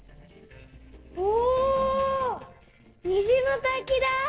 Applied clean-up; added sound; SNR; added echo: neural separator model SepFormer DNS4.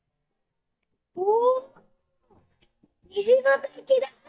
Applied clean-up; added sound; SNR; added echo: neural mask model DeepFilterNet 3.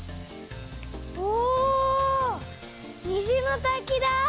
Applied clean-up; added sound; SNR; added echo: none; none; none; none.